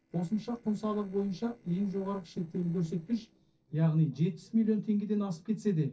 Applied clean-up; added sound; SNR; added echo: neural separator model SepFormer DNS4.